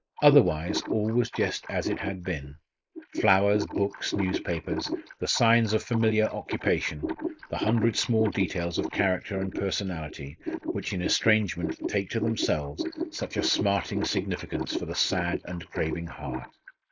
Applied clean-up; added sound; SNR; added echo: neural mask model Resemble Enhance denoiser.